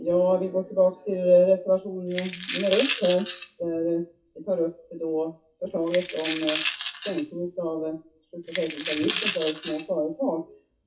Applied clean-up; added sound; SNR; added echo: classical method WPE with log-MMSE.